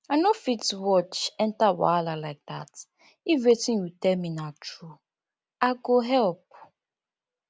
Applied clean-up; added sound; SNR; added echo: none; none; none; none.